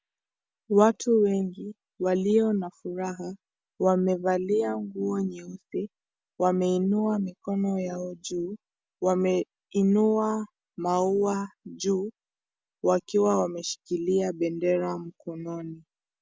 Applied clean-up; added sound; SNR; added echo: none; none; none; none.